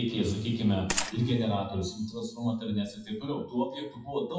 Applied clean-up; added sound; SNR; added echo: classical method WPE with log-MMSE.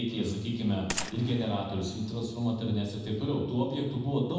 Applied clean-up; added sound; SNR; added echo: none; Gunshot, gunfire; 12 dB; reverberation time 1.1 s.